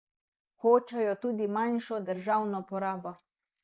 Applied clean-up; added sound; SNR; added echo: neural mask model Resemble Enhance denoiser.